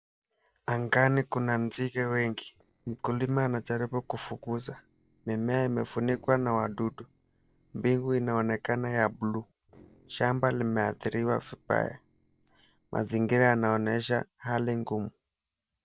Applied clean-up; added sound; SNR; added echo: neural separator model SepFormer DNS4.